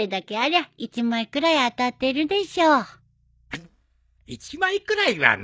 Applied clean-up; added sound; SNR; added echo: neural mask model DeepFilterNet 3.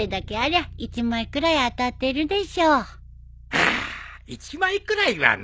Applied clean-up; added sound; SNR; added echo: none; Bass guitar; 17 dB; none.